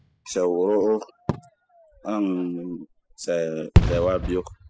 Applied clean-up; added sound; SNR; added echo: classical method spectral subtraction.